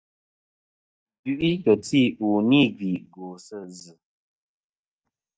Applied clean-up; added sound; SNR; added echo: neural mask model DeepFilterNet 3.